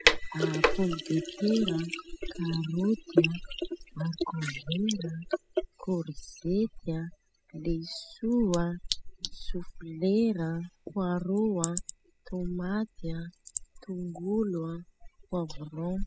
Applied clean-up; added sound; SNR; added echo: classical method spectral subtraction.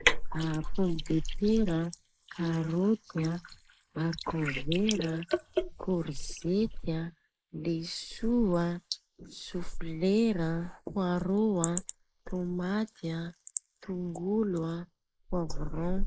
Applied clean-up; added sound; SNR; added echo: neural mask model Resemble Enhance denoiser.